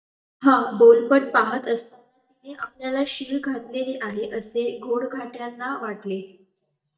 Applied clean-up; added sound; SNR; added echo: neural mask model DeepFilterNet 3.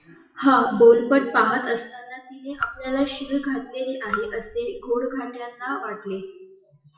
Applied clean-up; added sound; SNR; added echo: classical method WPE with log-MMSE.